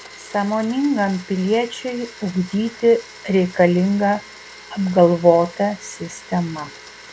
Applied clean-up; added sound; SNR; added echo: none; Domestic sounds, home sounds; 20 dB; none.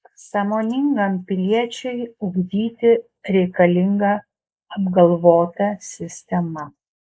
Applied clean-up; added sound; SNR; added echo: neural mask model Resemble Enhance denoiser.